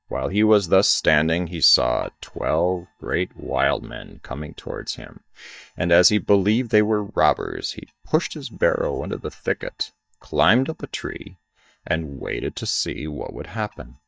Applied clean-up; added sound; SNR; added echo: neural mask model DeepFilterNet 3.